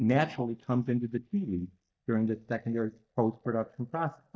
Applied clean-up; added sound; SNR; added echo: neural mask model DeepFilterNet 3.